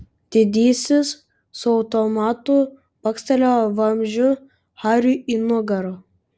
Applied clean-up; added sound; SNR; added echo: none; none; none; none.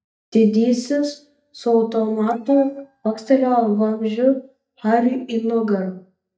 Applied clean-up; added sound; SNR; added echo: neural mask model DeepFilterNet 3.